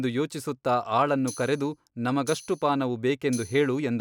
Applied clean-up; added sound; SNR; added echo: none; Tambourine; 18 dB; none.